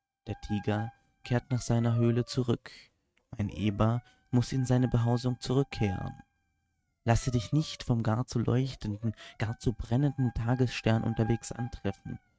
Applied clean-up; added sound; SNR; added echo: neural mask model RNNoise.